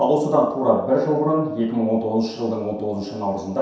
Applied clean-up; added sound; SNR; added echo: none; none; none; reverberation time 0.7 s.